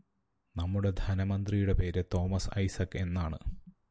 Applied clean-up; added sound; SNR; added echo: none; none; none; none.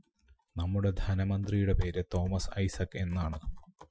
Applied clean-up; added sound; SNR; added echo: classical method Wiener filter.